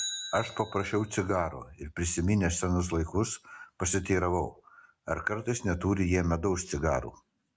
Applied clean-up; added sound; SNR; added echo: none; Bicycle; 17 dB; none.